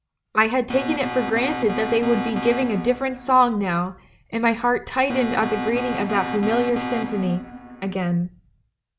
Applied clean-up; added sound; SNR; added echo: none; Alarm; 6 dB; none.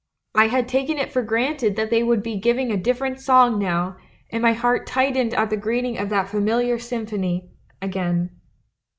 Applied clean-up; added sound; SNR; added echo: none; none; none; none.